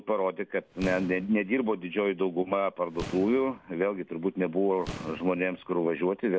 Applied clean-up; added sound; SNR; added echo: none; Boom; 16 dB; none.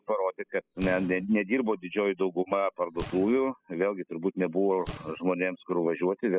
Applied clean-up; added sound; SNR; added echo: classical method spectral subtraction.